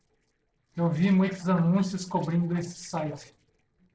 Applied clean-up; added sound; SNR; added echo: neural separator model SepFormer DNS4.